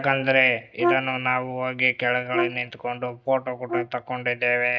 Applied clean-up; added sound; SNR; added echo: neural mask model DeepFilterNet 3.